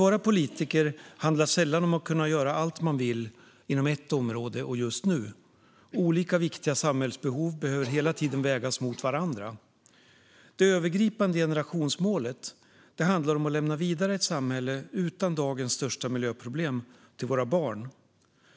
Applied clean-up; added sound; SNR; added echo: none; none; none; none.